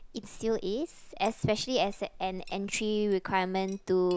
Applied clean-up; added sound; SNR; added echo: none; Chink, clink; 16 dB; none.